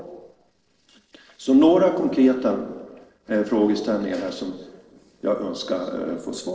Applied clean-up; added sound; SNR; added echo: neural separator model SepFormer DNS4.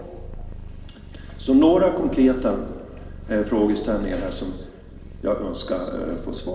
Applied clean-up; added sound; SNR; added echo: none; Purr; 12 dB; reverberation time 2.6 s.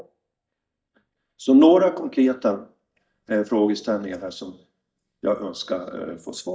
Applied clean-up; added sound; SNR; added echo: neural mask model DeepFilterNet 3.